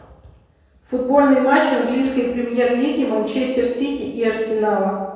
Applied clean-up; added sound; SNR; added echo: none; none; none; reverberation time 1.2 s.